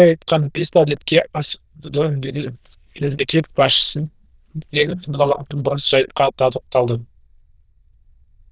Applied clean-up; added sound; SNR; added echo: neural diffusion model UNIVERSE++.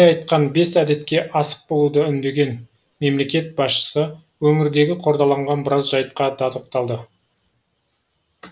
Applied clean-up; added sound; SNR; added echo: none; none; none; none.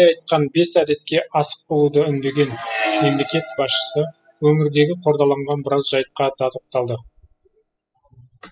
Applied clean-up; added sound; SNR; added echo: classical method spectral subtraction.